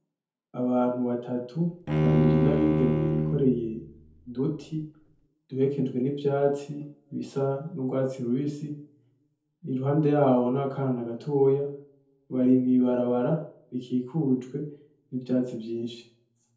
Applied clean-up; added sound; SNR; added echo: none; Bowed string instrument; -1 dB; reverberation time 0.5 s.